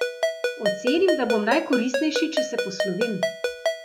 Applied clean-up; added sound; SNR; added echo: none; Ringtone; 0 dB; none.